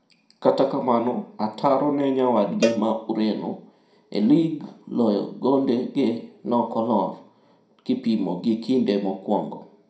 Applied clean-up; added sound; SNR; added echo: none; Cowbell; 8 dB; reverberation time 0.4 s.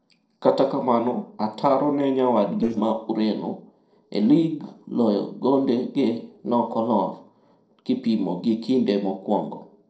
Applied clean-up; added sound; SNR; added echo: neural separator model SepFormer DNS4.